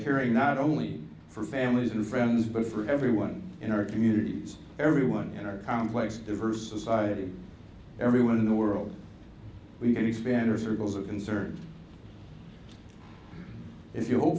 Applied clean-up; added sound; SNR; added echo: none; none; none; none.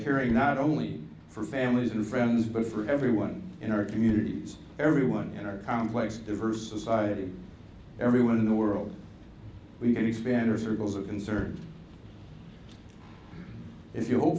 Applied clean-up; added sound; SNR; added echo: none; Bowed string instrument; 17 dB; none.